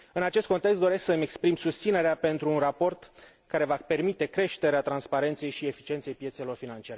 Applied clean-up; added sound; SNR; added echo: none; none; none; none.